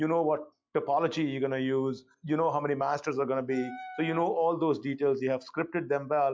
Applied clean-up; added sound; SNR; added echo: classical method log-MMSE.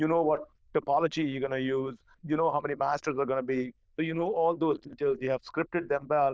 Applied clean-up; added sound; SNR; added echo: neural diffusion model UNIVERSE++.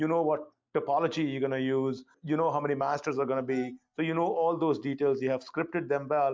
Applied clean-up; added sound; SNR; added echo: neural mask model DeepFilterNet 3.